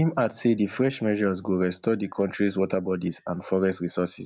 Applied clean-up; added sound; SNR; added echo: none; none; none; none.